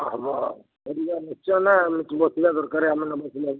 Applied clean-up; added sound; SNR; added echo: none; none; none; none.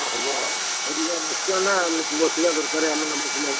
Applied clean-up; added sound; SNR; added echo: none; Sawing; 0 dB; reverberation time 0.3 s.